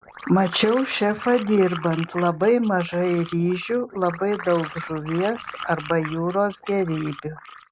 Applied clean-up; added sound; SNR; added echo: none; Liquid; 15 dB; none.